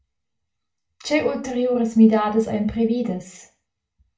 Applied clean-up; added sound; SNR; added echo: none; none; none; reverberation time 0.3 s.